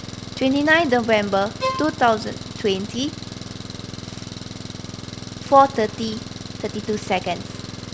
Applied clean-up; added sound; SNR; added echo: none; Engine + Bowed string instrument; 10 dB; none.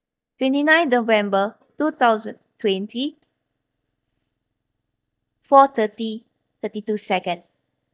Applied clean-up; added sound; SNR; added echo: neural mask model DeepFilterNet 3.